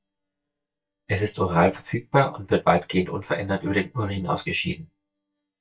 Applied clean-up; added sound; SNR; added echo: neural mask model DeepFilterNet 3.